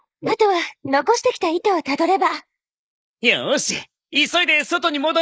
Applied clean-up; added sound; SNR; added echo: neural mask model Resemble Enhance denoiser.